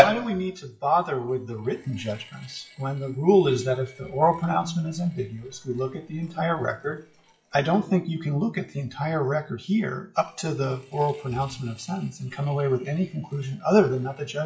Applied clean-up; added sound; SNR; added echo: classical method WPE with log-MMSE.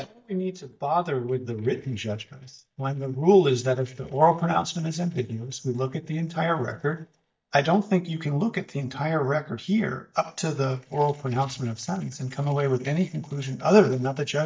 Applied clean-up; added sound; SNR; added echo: neural mask model DeepFilterNet 3.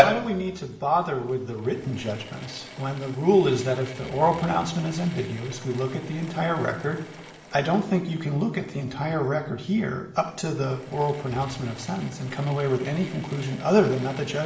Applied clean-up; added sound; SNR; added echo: none; Drill / Mechanisms; 19 dB; reverberation time 0.8 s.